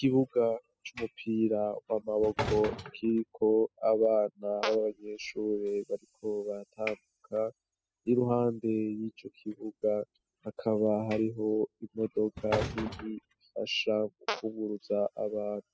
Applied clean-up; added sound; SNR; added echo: classical method spectral subtraction.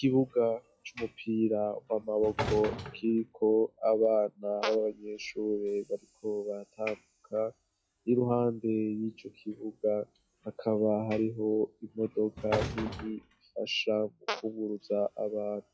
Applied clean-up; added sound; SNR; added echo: classical method log-MMSE.